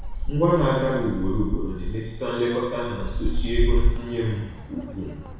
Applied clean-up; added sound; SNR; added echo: none; Gull, seagull; 0 dB; reverberation time 1.1 s.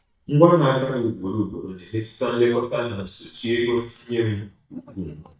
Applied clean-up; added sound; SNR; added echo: neural mask model DeepFilterNet 3.